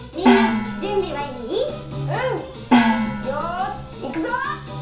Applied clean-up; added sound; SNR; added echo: none; Gong; -3 dB; reverberation time 0.7 s.